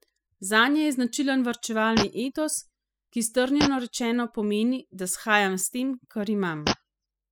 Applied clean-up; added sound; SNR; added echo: classical method spectral subtraction.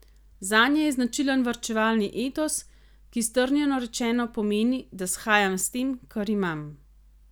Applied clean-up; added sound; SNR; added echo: none; none; none; none.